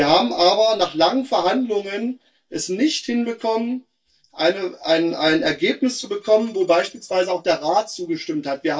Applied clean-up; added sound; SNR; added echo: neural mask model DeepFilterNet 3.